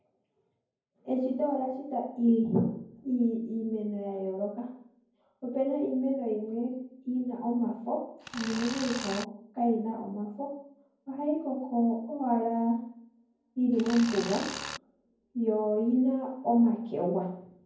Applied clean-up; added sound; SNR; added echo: none; Tools; 8 dB; reverberation time 0.9 s.